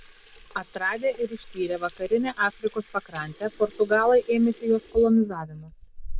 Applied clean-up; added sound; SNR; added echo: none; Sink (filling or washing) / Water tap, faucet; 14 dB; none.